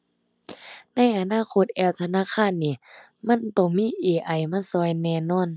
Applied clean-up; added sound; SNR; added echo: none; none; none; none.